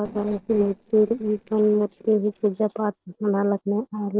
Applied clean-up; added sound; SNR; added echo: neural separator model SepFormer DNS4.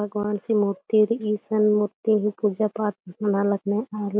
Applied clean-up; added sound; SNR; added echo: none; none; none; none.